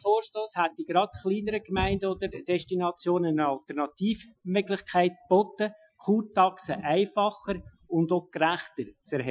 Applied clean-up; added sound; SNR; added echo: classical method Wiener filter.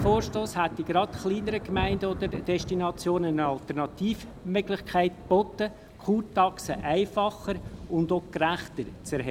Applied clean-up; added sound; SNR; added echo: none; Thunder; 11 dB; none.